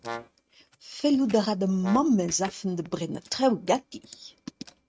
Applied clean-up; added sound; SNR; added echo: neural mask model RNNoise.